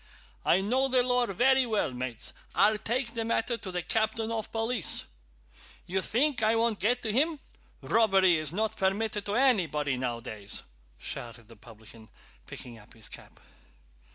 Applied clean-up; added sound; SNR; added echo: none; none; none; none.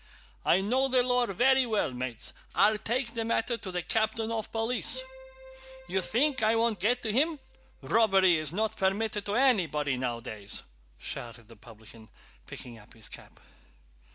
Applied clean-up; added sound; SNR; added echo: none; Keyboard (musical); 19 dB; none.